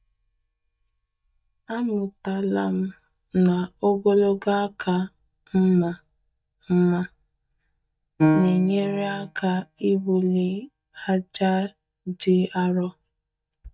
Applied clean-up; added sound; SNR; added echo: neural mask model DeepFilterNet 3.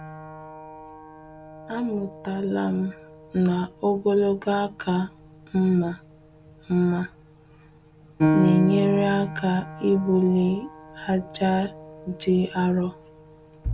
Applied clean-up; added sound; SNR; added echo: none; Piano; 8 dB; none.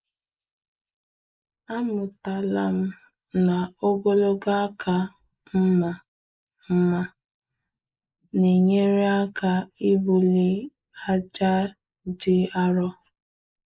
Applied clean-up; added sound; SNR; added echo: neural mask model Resemble Enhance denoiser.